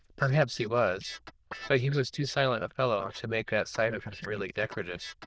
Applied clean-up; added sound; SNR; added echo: neural diffusion model UNIVERSE++.